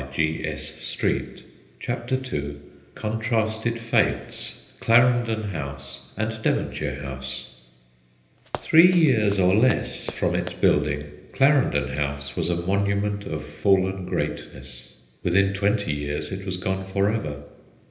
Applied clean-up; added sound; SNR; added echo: neural separator model SepFormer DNS4.